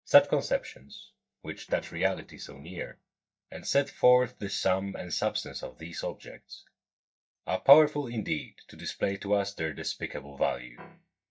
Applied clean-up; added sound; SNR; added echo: neural mask model DeepFilterNet 3.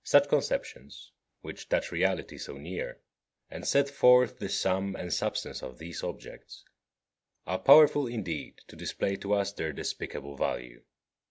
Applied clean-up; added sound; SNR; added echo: none; none; none; none.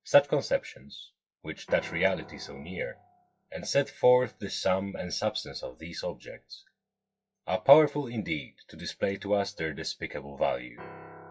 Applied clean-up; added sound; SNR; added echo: classical method WPE with log-MMSE.